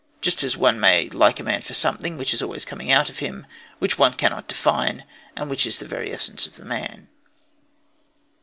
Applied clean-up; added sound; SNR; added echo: none; none; none; none.